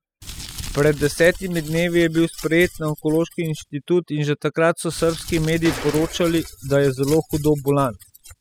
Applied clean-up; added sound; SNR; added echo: classical method spectral subtraction.